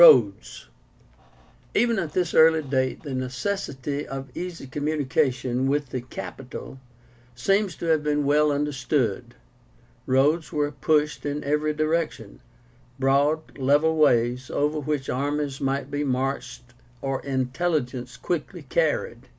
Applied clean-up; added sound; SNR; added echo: none; none; none; none.